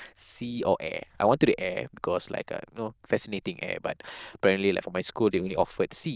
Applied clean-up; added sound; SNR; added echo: neural diffusion model UNIVERSE++.